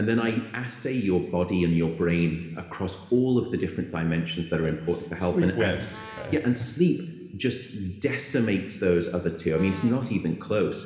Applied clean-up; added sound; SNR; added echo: none; Brass instrument; 19 dB; reverberation time 2.0 s.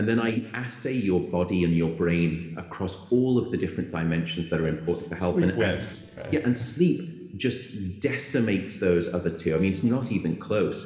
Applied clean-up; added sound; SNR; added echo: neural separator model SepFormer DNS4.